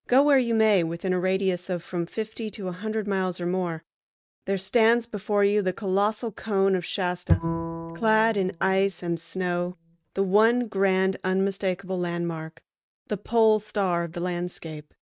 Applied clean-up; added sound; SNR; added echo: neural mask model RNNoise.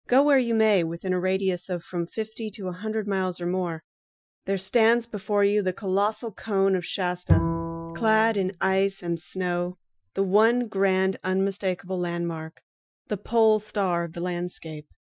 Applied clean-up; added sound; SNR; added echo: classical method Wiener filter.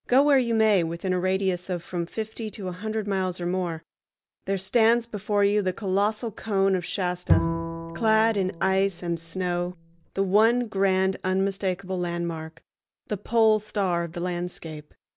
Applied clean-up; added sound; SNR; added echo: none; Bowed string instrument; 4 dB; none.